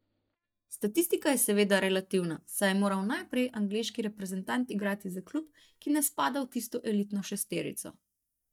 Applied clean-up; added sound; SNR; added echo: neural mask model DeepFilterNet 3.